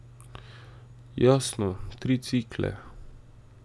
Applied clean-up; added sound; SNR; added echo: none; none; none; none.